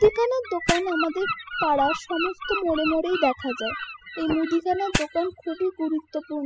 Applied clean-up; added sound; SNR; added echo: classical method spectral subtraction.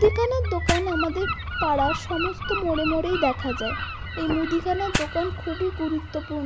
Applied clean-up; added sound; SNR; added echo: none; Gull, seagull + Fire; 6 dB; none.